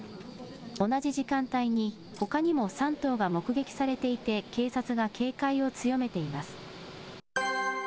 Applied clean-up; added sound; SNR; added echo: none; none; none; none.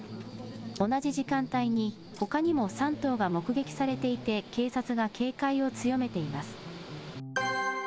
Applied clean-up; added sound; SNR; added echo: none; Bass guitar; 14 dB; none.